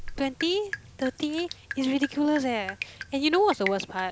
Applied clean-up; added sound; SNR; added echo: none; Drip; 11 dB; none.